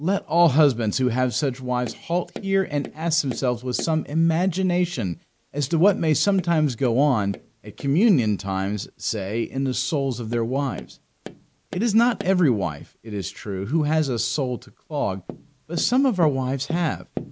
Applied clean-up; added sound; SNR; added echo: none; Tap; 19 dB; none.